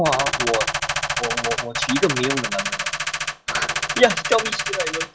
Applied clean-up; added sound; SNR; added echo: classical method log-MMSE.